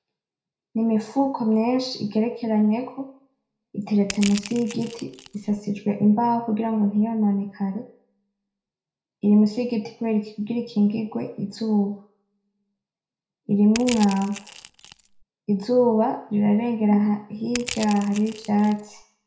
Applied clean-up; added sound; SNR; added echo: none; Crushing; 13 dB; reverberation time 0.4 s.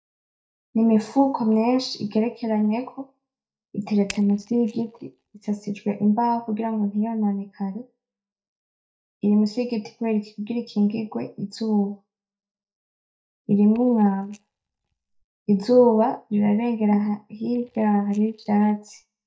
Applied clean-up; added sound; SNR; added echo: neural mask model DeepFilterNet 3.